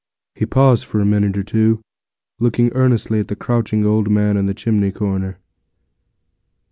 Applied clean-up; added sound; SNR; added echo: none; none; none; none.